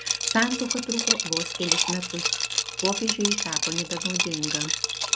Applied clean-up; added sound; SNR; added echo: none; Liquid; -3 dB; none.